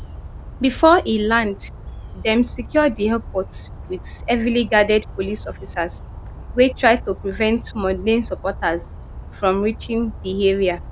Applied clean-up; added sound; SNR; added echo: none; Bird vocalization, bird call, bird song; 13 dB; none.